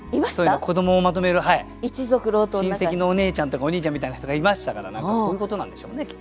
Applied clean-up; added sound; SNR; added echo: none; none; none; none.